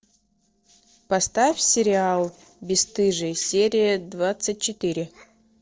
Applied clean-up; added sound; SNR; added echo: neural separator model SepFormer DNS4.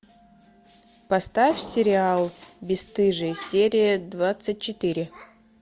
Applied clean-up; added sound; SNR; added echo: none; Fireworks; 18 dB; none.